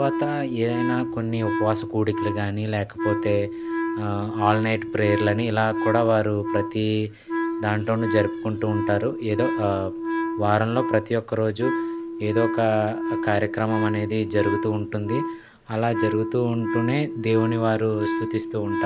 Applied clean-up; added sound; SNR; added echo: none; Wind instrument, woodwind instrument; 4 dB; none.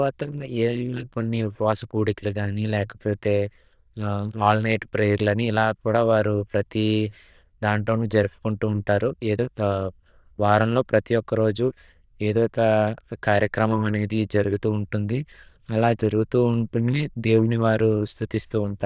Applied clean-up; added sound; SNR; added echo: neural diffusion model UNIVERSE++.